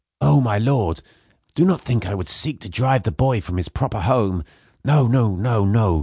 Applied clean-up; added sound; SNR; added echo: none; none; none; none.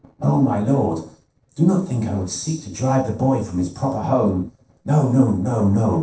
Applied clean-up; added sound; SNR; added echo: neural separator model SepFormer DNS4.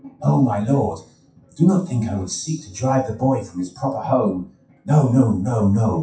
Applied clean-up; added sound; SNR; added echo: classical method WPE with log-MMSE.